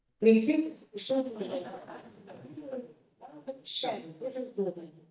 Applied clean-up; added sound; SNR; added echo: neural mask model DeepFilterNet 3.